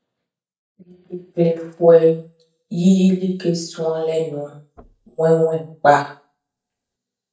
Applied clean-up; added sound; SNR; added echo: neural mask model DeepFilterNet 3.